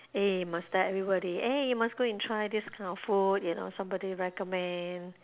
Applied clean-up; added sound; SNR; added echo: none; none; none; none.